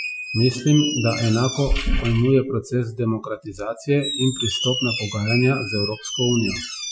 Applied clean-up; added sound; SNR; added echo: classical method Wiener filter.